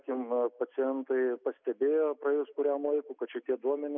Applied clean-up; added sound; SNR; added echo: none; none; none; none.